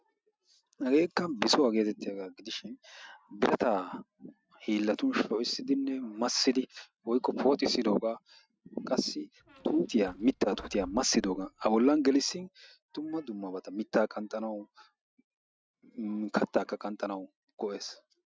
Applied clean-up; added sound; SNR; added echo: neural mask model RNNoise.